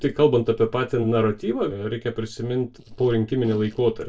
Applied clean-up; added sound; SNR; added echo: neural separator model SepFormer DNS4.